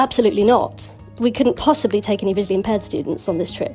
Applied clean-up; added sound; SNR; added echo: none; none; none; none.